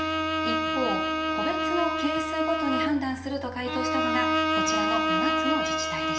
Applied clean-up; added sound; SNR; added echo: none; Bowed string instrument; -4 dB; reverberation time 1.0 s.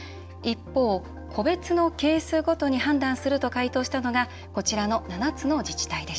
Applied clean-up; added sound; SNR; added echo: none; none; none; none.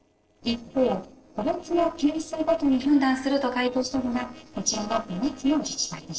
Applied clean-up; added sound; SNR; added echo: neural separator model SepFormer DNS4.